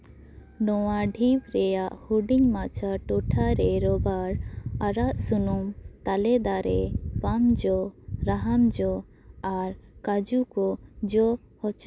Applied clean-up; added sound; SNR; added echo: none; none; none; none.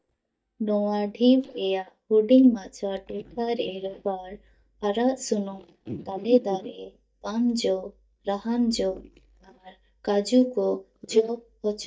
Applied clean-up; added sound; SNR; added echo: neural mask model DeepFilterNet 3.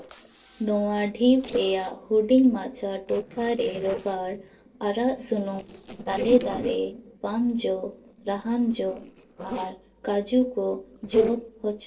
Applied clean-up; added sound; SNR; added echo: neural separator model SepFormer DNS4.